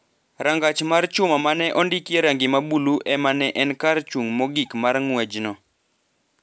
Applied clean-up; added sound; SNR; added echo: none; none; none; none.